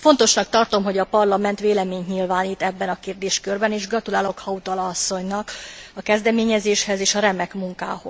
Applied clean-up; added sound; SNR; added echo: none; none; none; none.